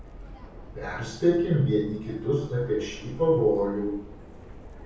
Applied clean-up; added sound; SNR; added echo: none; Subway, metro, underground; 16 dB; reverberation time 0.6 s.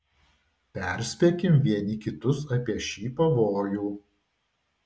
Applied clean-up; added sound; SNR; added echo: none; none; none; none.